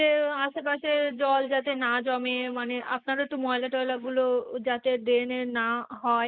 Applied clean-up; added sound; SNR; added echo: neural mask model Resemble Enhance denoiser.